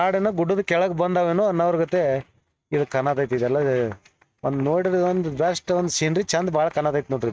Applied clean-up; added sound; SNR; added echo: neural mask model RNNoise.